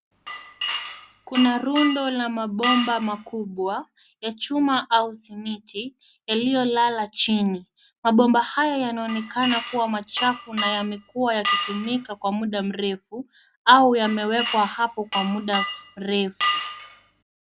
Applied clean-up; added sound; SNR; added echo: none; Glass; 5 dB; none.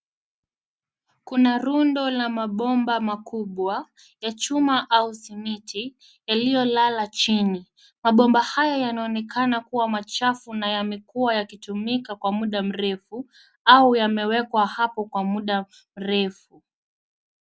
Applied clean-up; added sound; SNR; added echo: none; none; none; none.